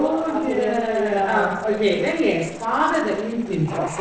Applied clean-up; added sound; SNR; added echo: neural separator model SepFormer DNS4.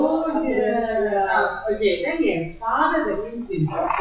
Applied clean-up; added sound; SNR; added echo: classical method WPE with log-MMSE.